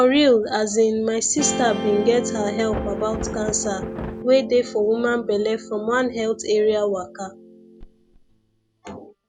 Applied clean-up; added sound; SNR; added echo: none; Guitar + Thunder; 10 dB; none.